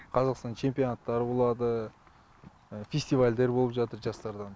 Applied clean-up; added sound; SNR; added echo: none; none; none; none.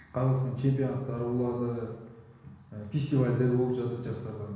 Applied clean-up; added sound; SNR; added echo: none; none; none; reverberation time 1.1 s.